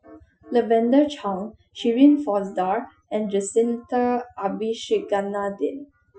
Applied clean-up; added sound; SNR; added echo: classical method Wiener filter.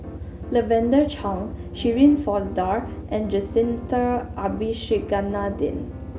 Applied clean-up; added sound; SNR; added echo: none; Piano; 18 dB; none.